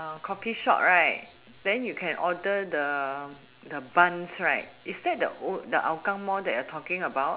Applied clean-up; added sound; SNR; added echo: none; none; none; none.